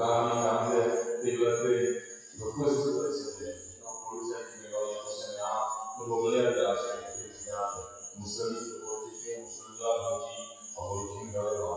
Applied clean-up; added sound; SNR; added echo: classical method WPE with log-MMSE.